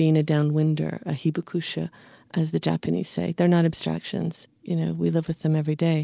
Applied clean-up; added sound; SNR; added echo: none; none; none; none.